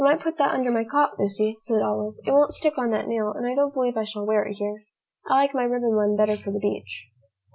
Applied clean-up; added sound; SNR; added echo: none; none; none; none.